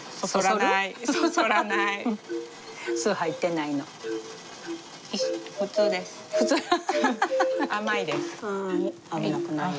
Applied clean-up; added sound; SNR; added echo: none; none; none; none.